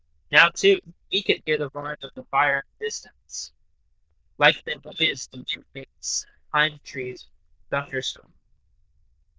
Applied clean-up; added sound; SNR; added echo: neural diffusion model UNIVERSE++.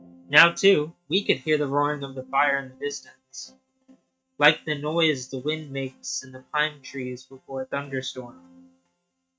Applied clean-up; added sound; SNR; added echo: neural mask model RNNoise.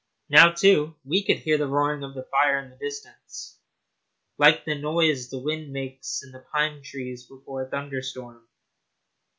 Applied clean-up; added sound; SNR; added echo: none; none; none; none.